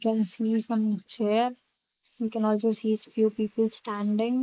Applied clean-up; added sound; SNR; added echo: neural mask model Resemble Enhance denoiser.